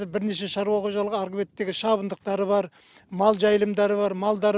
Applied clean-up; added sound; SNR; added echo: none; none; none; none.